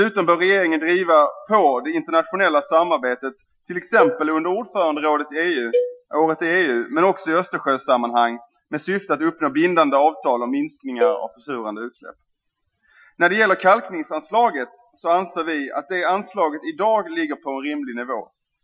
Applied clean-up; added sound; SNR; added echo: classical method Wiener filter.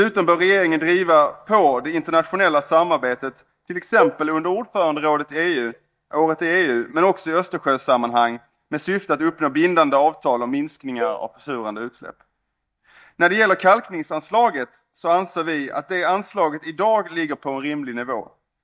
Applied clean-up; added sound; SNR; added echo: neural mask model DeepFilterNet 3.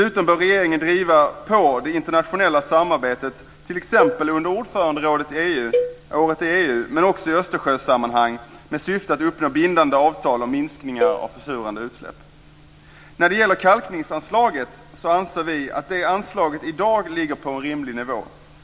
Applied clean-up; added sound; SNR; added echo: none; Cowbell; 7 dB; none.